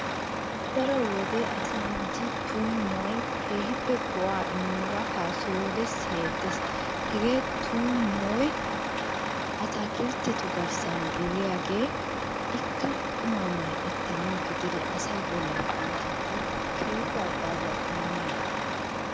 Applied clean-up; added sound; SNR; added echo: none; Truck; -2 dB; none.